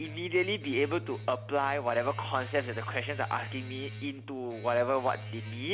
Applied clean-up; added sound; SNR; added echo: none; Domestic sounds, home sounds; 10 dB; none.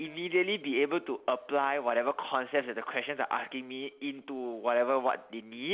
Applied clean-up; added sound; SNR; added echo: none; none; none; none.